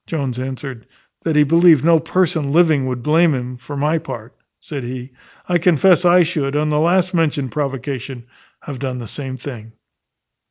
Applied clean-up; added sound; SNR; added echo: none; none; none; none.